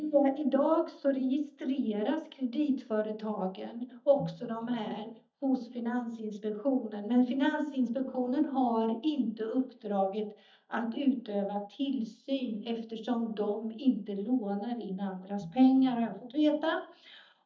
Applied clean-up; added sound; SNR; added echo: neural mask model DeepFilterNet 3.